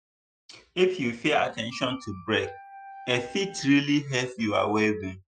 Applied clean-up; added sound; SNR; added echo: classical method Wiener filter.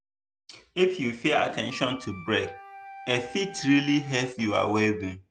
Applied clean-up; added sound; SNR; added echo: none; Wind instrument, woodwind instrument; 18 dB; none.